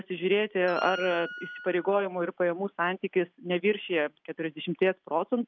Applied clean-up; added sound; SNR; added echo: none; Wind instrument, woodwind instrument; 12 dB; none.